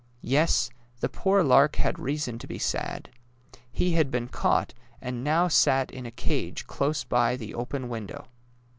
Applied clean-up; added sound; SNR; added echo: none; none; none; none.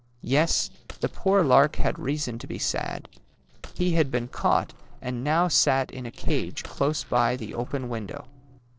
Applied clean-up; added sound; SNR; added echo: neural separator model SepFormer DNS4.